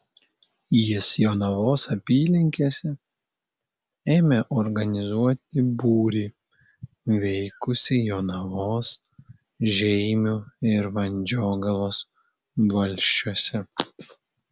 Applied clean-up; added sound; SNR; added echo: none; none; none; none.